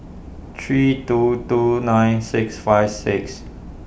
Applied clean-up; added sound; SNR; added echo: none; none; none; none.